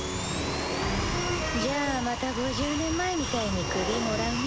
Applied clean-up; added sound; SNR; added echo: none; none; none; none.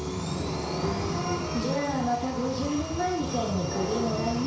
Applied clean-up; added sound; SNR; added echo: none; none; none; reverberation time 0.6 s.